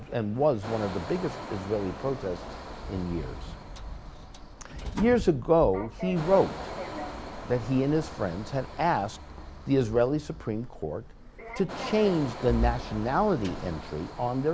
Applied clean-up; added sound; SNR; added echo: none; Sliding door + Engine; 9 dB; none.